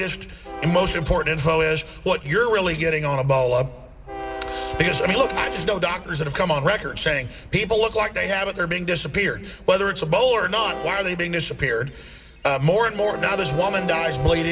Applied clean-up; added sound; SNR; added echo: none; Train; 13 dB; reverberation time 1.7 s.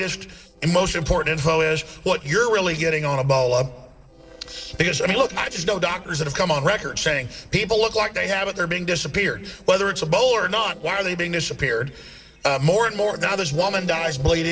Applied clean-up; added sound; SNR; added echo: neural separator model SepFormer DNS4.